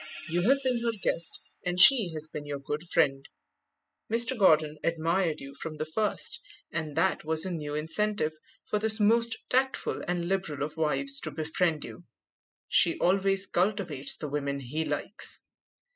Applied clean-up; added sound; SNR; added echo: classical method spectral subtraction.